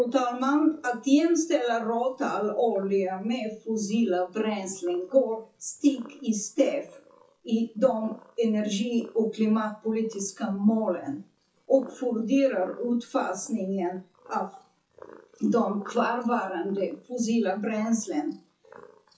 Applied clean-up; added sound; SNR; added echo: classical method WPE with log-MMSE.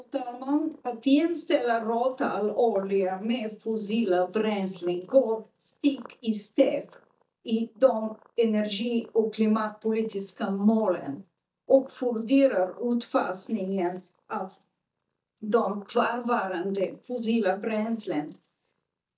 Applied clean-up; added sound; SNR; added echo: neural mask model DeepFilterNet 3.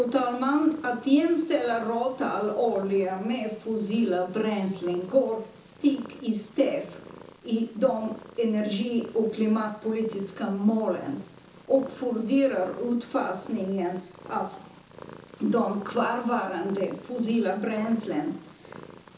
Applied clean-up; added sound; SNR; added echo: none; Purr; 20 dB; reverberation time 0.7 s.